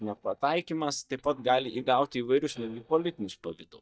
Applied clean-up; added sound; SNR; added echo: neural mask model DeepFilterNet 3.